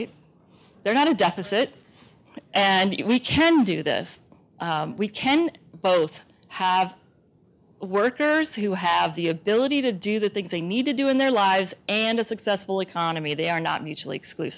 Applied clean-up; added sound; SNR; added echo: none; none; none; none.